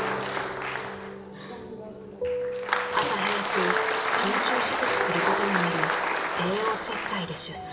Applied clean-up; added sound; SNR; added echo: none; Applause; -3 dB; reverberation time 1.4 s.